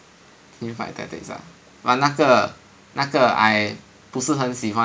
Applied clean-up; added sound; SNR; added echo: none; none; none; none.